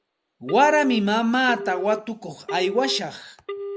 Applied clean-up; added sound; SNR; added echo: none; Telephone; 11 dB; none.